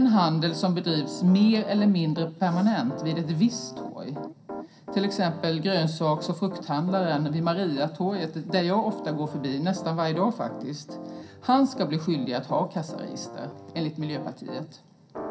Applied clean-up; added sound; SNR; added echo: none; Piano; 13 dB; reverberation time 0.3 s.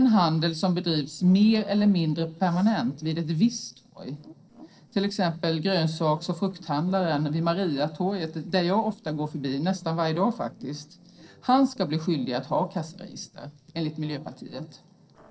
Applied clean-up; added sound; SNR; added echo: neural separator model SepFormer DNS4.